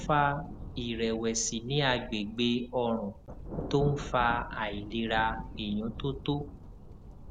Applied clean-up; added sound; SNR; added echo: none; Thunder; 10 dB; none.